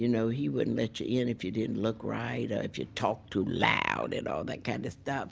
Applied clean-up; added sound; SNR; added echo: none; none; none; none.